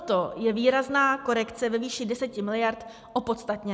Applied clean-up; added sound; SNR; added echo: none; none; none; none.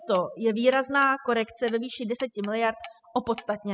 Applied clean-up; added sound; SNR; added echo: classical method spectral subtraction.